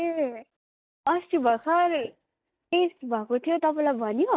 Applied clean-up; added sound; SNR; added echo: neural mask model DeepFilterNet 3.